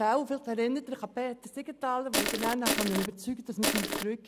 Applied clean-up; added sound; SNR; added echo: none; Crushing; -2 dB; none.